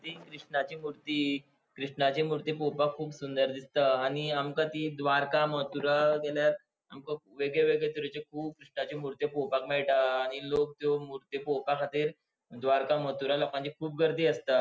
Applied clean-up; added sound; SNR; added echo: none; none; none; none.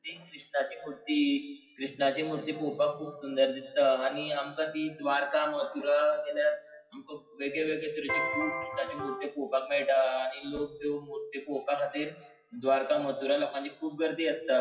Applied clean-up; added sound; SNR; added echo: classical method WPE with log-MMSE.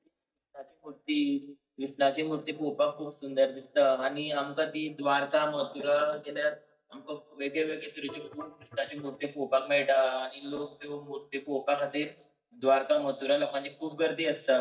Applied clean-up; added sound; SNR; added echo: neural mask model DeepFilterNet 3.